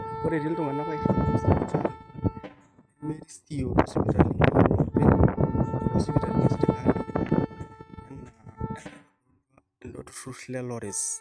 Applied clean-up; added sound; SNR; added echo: neural mask model RNNoise.